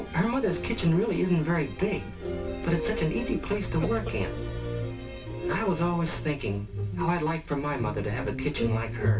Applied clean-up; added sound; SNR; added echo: none; Cough; 16 dB; reverberation time 0.2 s.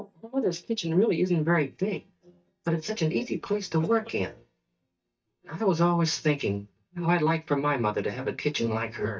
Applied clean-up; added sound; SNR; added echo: neural mask model DeepFilterNet 3.